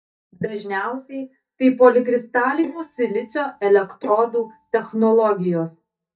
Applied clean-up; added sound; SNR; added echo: neural mask model DeepFilterNet 3.